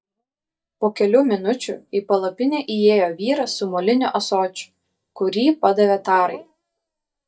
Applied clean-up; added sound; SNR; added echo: neural mask model DeepFilterNet 3.